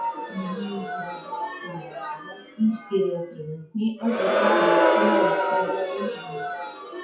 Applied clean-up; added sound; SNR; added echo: classical method WPE with log-MMSE.